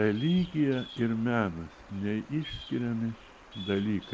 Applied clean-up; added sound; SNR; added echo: none; Bird vocalization, bird call, bird song; 18 dB; none.